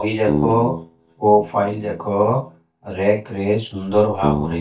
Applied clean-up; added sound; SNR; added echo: neural mask model DeepFilterNet 3.